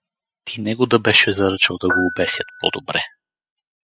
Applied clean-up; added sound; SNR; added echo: classical method spectral subtraction.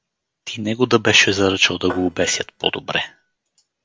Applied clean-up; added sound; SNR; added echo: neural separator model SepFormer DNS4.